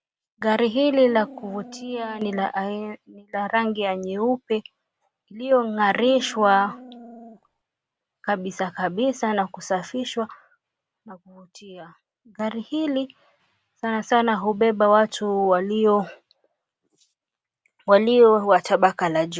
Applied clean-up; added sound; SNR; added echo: none; Dog; 19 dB; none.